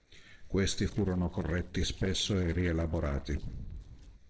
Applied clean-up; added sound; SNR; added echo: neural separator model SepFormer DNS4.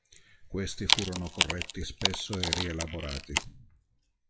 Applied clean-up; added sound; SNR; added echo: classical method WPE with log-MMSE.